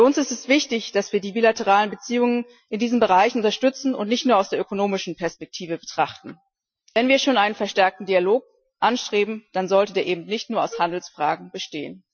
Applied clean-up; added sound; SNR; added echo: classical method Wiener filter.